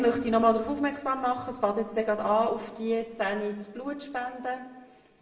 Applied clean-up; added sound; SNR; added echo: none; none; none; reverberation time 0.7 s.